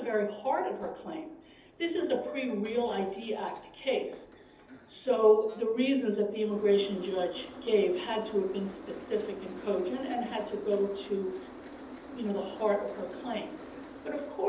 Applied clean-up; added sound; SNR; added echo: none; Boat, Water vehicle; 15 dB; reverberation time 0.7 s.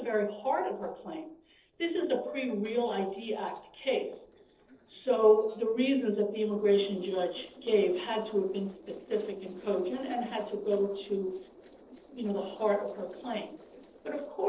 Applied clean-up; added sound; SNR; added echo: neural separator model SepFormer DNS4.